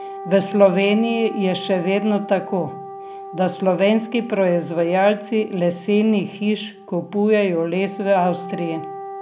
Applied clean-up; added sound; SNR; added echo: none; Wind instrument, woodwind instrument; 14 dB; none.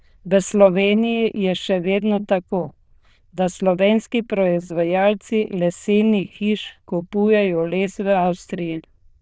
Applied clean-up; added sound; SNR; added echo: neural diffusion model UNIVERSE++.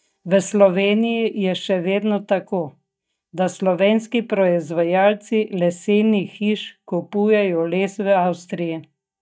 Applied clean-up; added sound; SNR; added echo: neural mask model DeepFilterNet 3.